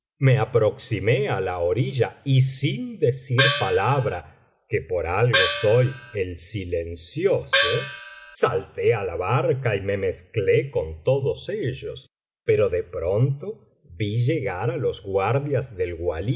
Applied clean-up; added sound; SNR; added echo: none; Gong; 1 dB; none.